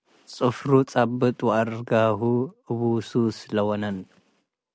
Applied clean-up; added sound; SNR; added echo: none; none; none; none.